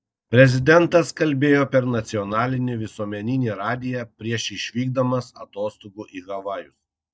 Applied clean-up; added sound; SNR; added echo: neural mask model DeepFilterNet 3.